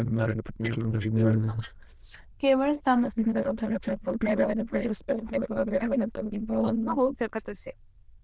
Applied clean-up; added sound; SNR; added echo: neural diffusion model UNIVERSE++.